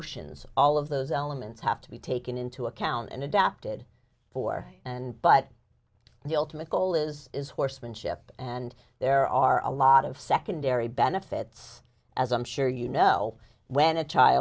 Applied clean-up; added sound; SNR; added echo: none; none; none; none.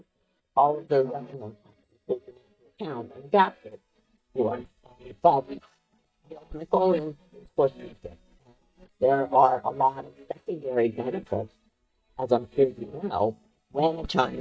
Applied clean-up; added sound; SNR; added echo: neural mask model DeepFilterNet 3.